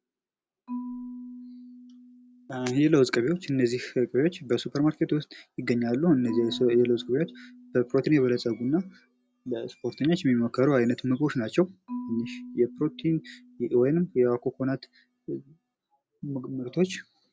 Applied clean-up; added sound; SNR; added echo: none; Marimba, xylophone / Wood; 18 dB; none.